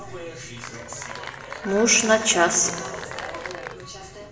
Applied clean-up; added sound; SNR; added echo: none; Applause / Cheering; 11 dB; reverberation time 1.0 s.